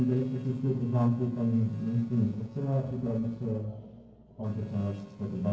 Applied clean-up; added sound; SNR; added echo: neural separator model SepFormer DNS4.